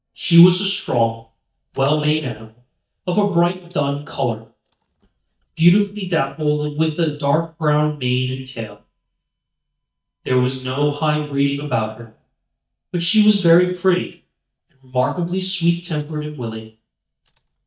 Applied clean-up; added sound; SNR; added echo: neural mask model DeepFilterNet 3.